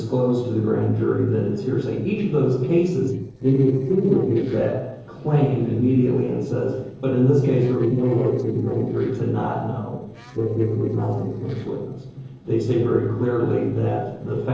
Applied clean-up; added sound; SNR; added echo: neural separator model SepFormer DNS4.